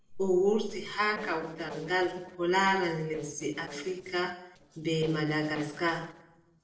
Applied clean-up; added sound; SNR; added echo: neural separator model SepFormer DNS4.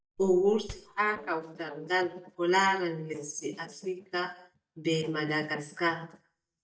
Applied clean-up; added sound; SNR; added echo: neural mask model DeepFilterNet 3.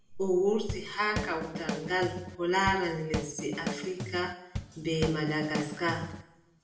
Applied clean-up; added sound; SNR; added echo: none; Drum kit; 6 dB; reverberation time 0.8 s.